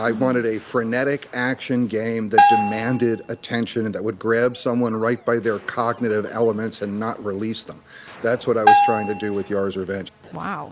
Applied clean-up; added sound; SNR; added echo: none; Bell; -2 dB; none.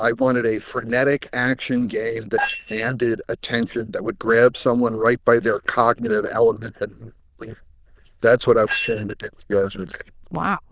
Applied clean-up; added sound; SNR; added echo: neural diffusion model UNIVERSE++.